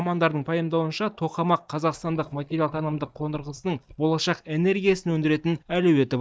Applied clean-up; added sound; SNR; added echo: neural mask model DeepFilterNet 3.